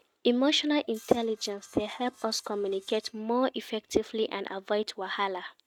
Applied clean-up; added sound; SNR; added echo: neural mask model RNNoise.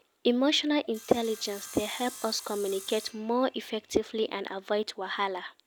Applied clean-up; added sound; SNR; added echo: none; Sawing; 17 dB; none.